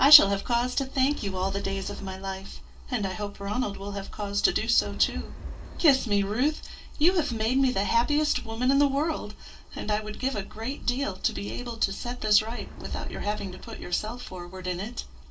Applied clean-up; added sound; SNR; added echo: none; Wind; 9 dB; reverberation time 0.2 s.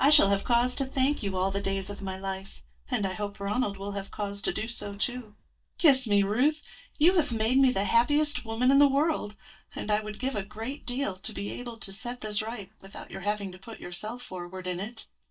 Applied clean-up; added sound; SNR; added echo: neural mask model DeepFilterNet 3.